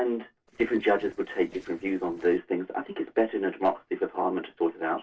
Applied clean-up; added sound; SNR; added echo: neural separator model SepFormer DNS4.